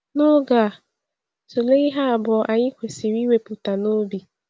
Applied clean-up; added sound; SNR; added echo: none; none; none; none.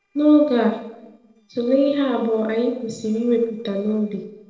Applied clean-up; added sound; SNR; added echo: neural separator model SepFormer DNS4.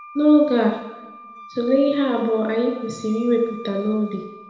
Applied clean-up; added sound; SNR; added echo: none; Wind instrument, woodwind instrument; 20 dB; reverberation time 0.9 s.